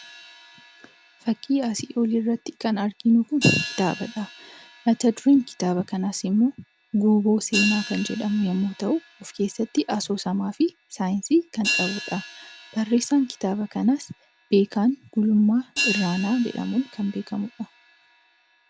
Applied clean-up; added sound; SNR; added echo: none; Hi-hat; 11 dB; none.